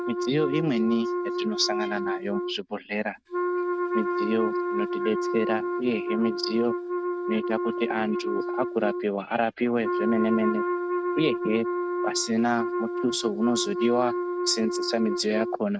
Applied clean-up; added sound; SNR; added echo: neural mask model RNNoise.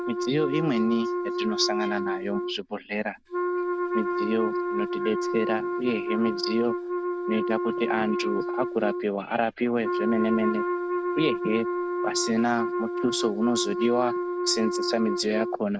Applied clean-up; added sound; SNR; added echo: none; Wind instrument, woodwind instrument; 1 dB; none.